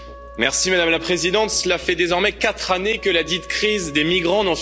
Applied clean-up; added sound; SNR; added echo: none; Musical instrument + Wind instrument, woodwind instrument; 18 dB; none.